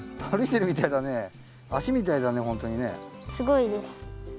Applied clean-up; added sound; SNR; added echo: none; none; none; none.